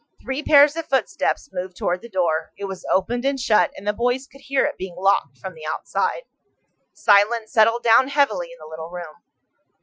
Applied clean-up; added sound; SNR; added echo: classical method Wiener filter.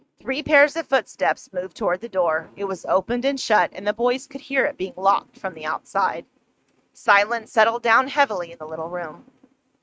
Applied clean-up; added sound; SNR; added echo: neural mask model RNNoise.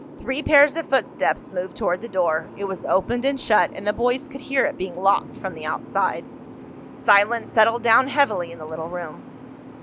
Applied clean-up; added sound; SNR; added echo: none; Boat, Water vehicle; 16 dB; none.